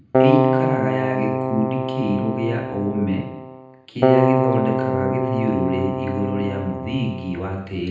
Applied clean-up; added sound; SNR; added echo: none; Keyboard (musical); -3 dB; reverberation time 0.8 s.